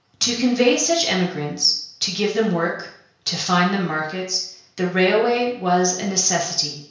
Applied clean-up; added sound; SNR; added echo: none; none; none; reverberation time 0.5 s.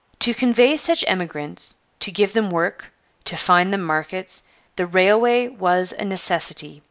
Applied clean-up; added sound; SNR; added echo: none; none; none; none.